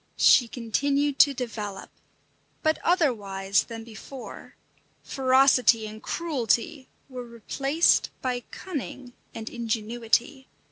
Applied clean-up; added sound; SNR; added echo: none; none; none; none.